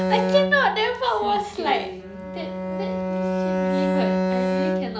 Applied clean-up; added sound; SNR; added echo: none; Bowed string instrument; 0 dB; none.